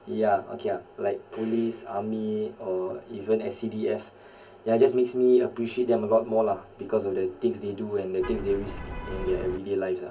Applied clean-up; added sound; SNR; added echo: none; Vehicle horn, car horn, honking; 8 dB; reverberation time 0.3 s.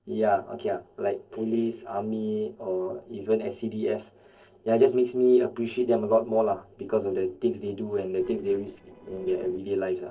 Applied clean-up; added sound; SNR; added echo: neural separator model SepFormer DNS4.